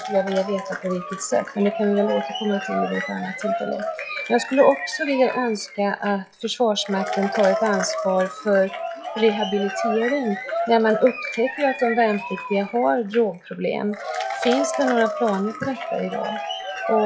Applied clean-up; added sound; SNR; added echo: classical method log-MMSE.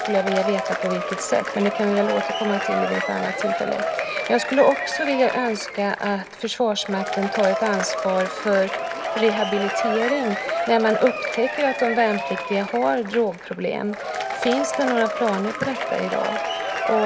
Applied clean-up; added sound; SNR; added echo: none; Applause / Crowd / Cheering; 4 dB; none.